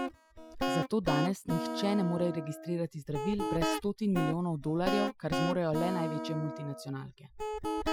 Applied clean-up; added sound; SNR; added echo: classical method Wiener filter.